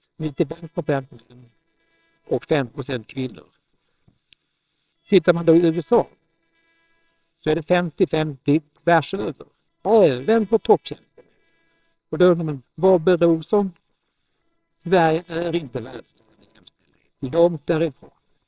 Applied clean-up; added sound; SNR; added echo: neural separator model SepFormer WHAMR!.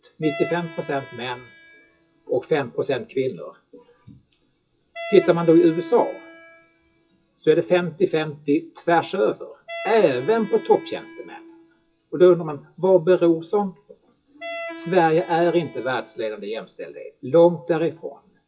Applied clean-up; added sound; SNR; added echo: classical method WPE with log-MMSE.